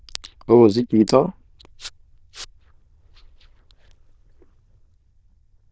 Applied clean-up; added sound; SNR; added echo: neural diffusion model UNIVERSE++.